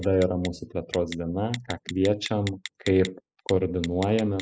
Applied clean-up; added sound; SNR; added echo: classical method spectral subtraction.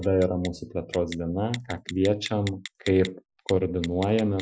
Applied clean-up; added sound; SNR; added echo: classical method Wiener filter.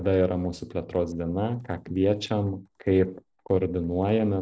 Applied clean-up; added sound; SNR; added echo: neural separator model SepFormer DNS4.